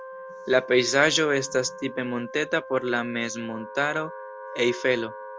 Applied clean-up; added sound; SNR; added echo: none; Wind instrument, woodwind instrument; 14 dB; none.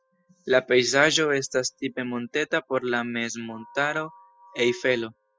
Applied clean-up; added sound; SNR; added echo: classical method spectral subtraction.